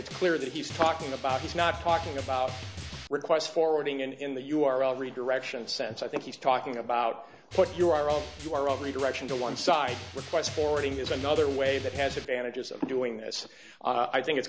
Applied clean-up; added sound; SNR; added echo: none; Drum; 14 dB; none.